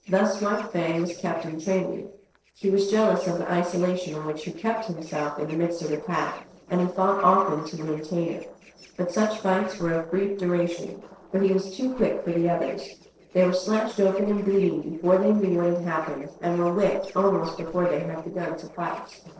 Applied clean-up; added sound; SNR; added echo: neural separator model SepFormer DNS4.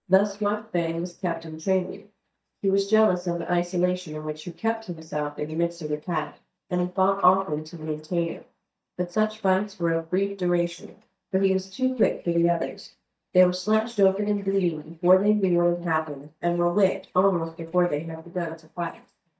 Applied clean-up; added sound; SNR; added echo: neural mask model DeepFilterNet 3.